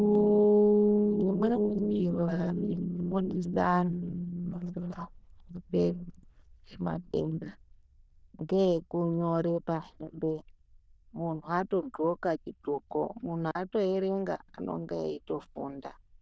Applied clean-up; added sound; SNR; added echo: neural diffusion model UNIVERSE++.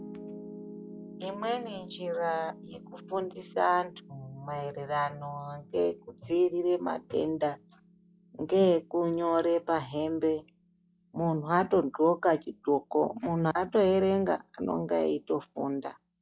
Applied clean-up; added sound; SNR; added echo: classical method log-MMSE.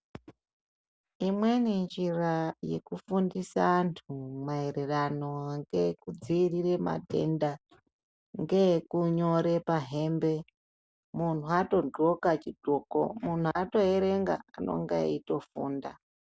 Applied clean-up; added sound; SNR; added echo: none; none; none; none.